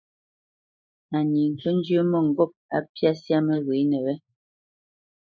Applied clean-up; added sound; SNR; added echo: neural mask model Resemble Enhance denoiser.